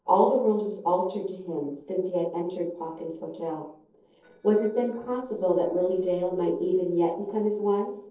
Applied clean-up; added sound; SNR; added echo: neural separator model SepFormer DNS4.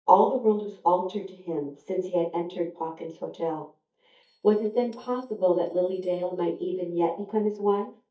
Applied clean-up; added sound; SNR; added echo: neural mask model DeepFilterNet 3.